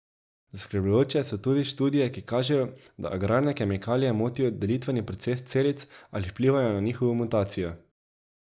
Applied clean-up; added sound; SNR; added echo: none; none; none; none.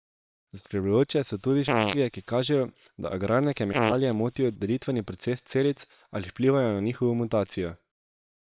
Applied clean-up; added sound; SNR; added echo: neural separator model SepFormer WHAM!.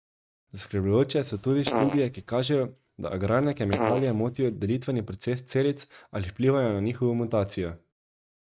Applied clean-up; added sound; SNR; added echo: neural mask model RNNoise.